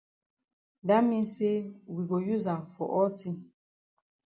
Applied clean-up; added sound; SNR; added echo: none; none; none; none.